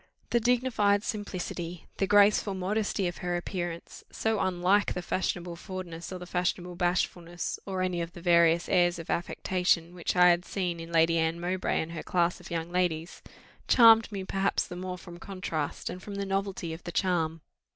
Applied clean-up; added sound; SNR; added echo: none; none; none; none.